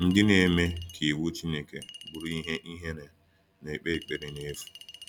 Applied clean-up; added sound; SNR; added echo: none; Chink, clink; 19 dB; none.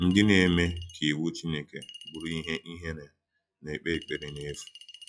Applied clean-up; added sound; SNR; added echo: classical method log-MMSE.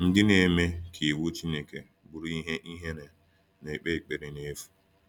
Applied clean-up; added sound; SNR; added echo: none; none; none; none.